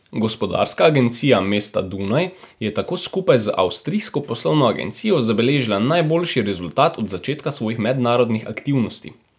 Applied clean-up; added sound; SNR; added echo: none; none; none; none.